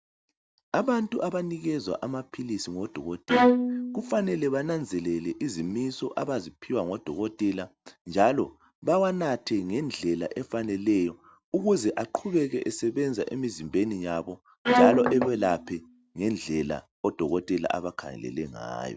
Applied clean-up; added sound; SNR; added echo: none; Bowed string instrument + Knock; -2 dB; none.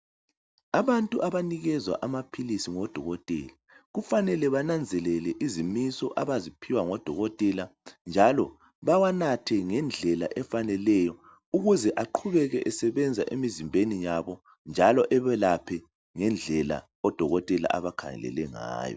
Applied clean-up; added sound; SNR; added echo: none; none; none; none.